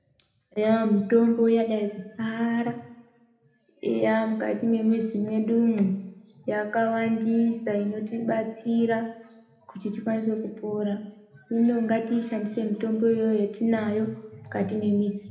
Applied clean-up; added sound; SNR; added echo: none; none; none; reverberation time 0.7 s.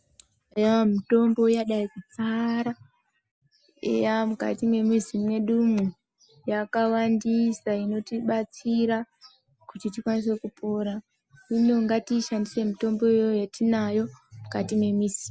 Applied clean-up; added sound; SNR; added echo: none; none; none; none.